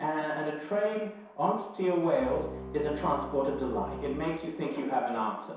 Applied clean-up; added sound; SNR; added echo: none; Bowed string instrument; 12 dB; reverberation time 0.7 s.